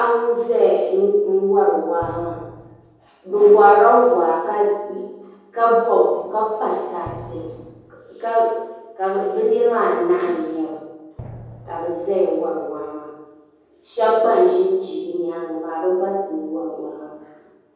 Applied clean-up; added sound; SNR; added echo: none; Drum; 19 dB; reverberation time 1.3 s.